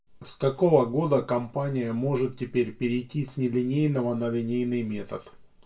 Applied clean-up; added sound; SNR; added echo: none; none; none; reverberation time 0.2 s.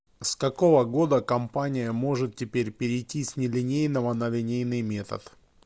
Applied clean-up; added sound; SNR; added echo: none; none; none; none.